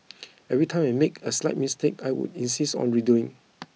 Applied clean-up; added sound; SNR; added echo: none; none; none; none.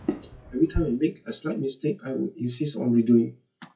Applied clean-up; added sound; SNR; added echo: classical method WPE with log-MMSE.